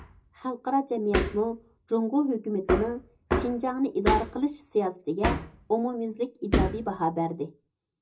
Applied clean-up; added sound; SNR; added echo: none; Hammer; 4 dB; reverberation time 0.2 s.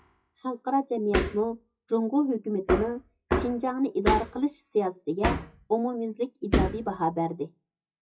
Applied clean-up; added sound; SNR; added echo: classical method WPE with log-MMSE.